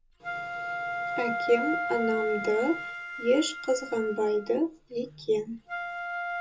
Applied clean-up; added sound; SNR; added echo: none; Wind instrument, woodwind instrument; 5 dB; reverberation time 0.2 s.